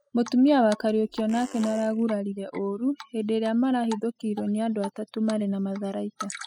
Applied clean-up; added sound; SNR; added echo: classical method spectral subtraction.